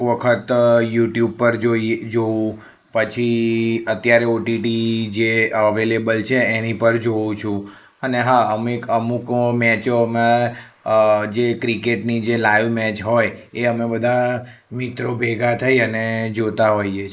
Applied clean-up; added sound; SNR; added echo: neural mask model Resemble Enhance denoiser.